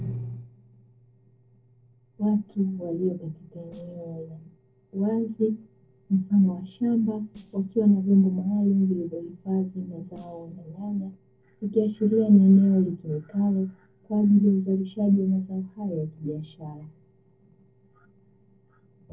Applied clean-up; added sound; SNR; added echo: neural separator model SepFormer DNS4.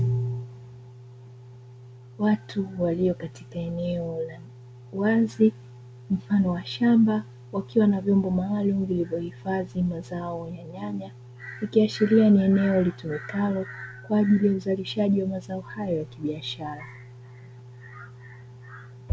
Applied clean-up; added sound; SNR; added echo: none; none; none; none.